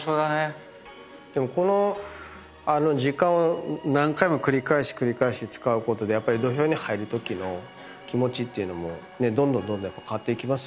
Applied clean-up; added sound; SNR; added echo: none; none; none; none.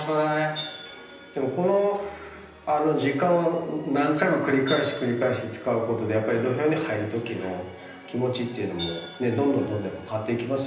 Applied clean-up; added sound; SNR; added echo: none; Hi-hat; 18 dB; reverberation time 0.9 s.